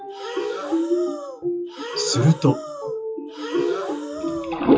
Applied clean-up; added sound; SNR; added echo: classical method WPE with log-MMSE.